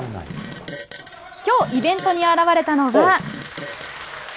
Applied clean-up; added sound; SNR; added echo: none; Fart; 14 dB; none.